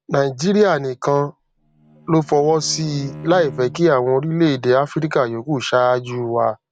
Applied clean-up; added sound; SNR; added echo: none; Bowed string instrument; 18 dB; none.